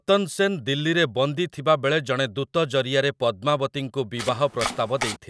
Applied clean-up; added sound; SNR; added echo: none; Domestic sounds, home sounds; 8 dB; none.